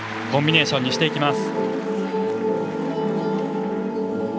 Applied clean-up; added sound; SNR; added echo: none; Wind instrument, woodwind instrument; 15 dB; none.